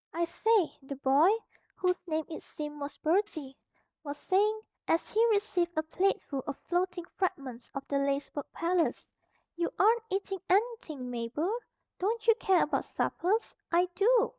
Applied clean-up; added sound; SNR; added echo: neural mask model RNNoise.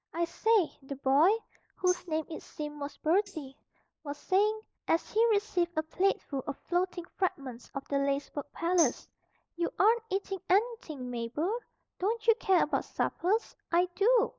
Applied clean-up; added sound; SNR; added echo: neural mask model Resemble Enhance denoiser.